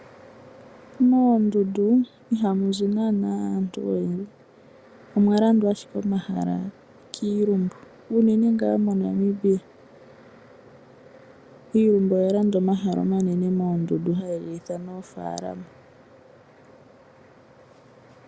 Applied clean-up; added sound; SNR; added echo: none; none; none; none.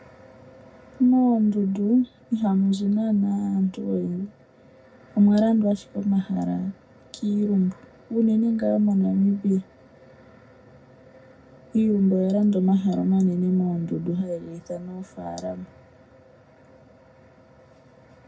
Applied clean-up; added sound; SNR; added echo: none; none; none; reverberation time 0.4 s.